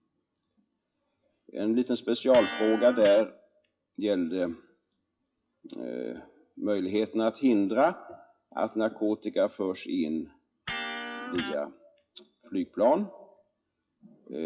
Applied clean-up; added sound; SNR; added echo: classical method WPE with log-MMSE.